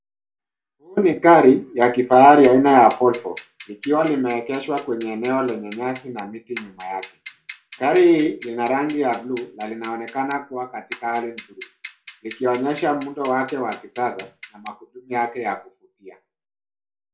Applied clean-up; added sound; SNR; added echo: none; Clock; 16 dB; reverberation time 0.2 s.